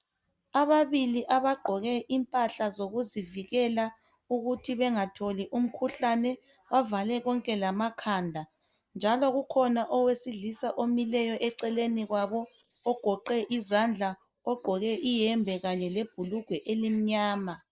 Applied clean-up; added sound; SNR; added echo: neural mask model Resemble Enhance denoiser.